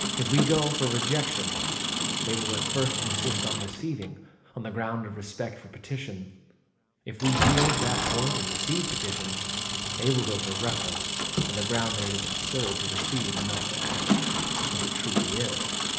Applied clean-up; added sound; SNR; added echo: none; Engine; -2 dB; reverberation time 1.1 s.